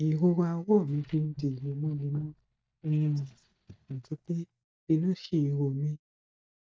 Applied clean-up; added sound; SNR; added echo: neural mask model DeepFilterNet 3.